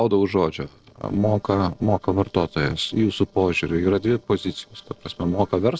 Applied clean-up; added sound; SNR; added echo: neural separator model SepFormer DNS4.